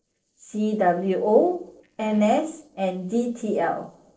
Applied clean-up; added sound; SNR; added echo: neural separator model SepFormer DNS4.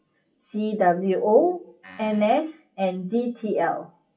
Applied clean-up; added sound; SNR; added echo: classical method WPE with log-MMSE.